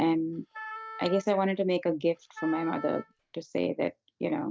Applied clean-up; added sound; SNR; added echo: none; Wind instrument, woodwind instrument; 14 dB; none.